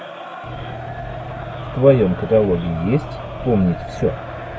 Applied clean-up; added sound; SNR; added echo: none; Crowd; 12 dB; none.